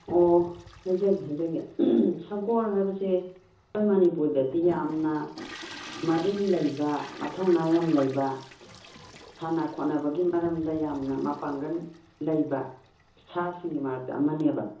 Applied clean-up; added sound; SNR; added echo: none; Toilet flush; 19 dB; reverberation time 0.7 s.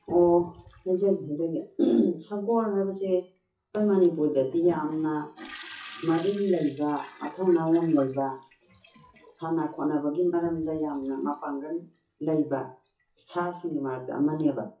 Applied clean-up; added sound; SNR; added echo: classical method WPE with log-MMSE.